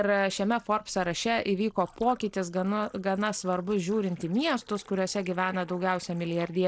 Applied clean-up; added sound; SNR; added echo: neural separator model SepFormer DNS4.